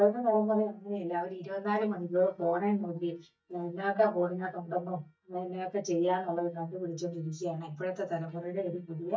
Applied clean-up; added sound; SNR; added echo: neural mask model DeepFilterNet 3.